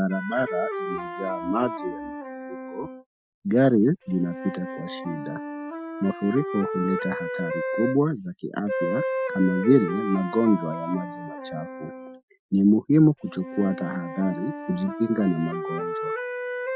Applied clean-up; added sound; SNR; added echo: classical method Wiener filter.